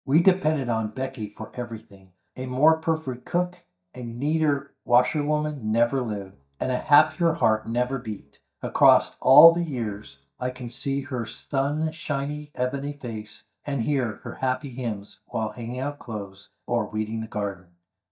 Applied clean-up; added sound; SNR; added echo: neural mask model DeepFilterNet 3.